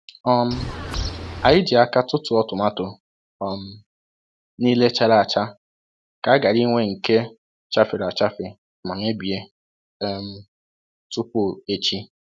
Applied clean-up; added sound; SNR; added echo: none; Bird; 7 dB; none.